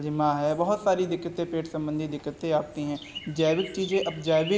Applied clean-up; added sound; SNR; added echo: none; Chirp, tweet; 16 dB; none.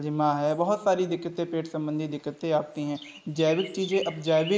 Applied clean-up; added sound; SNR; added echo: neural mask model Resemble Enhance denoiser.